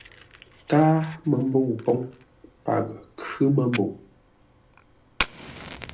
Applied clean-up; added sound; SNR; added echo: none; Fire; 12 dB; reverberation time 0.3 s.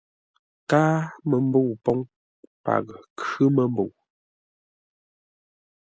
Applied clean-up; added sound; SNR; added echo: none; none; none; none.